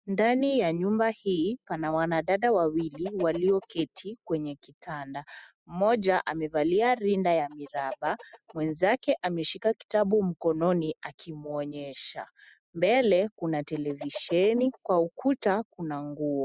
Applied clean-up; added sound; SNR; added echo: classical method spectral subtraction.